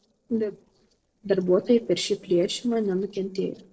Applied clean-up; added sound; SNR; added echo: neural separator model SepFormer DNS4.